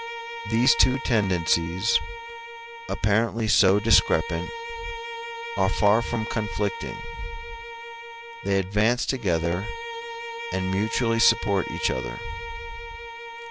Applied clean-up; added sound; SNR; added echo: none; Bowed string instrument; 9 dB; none.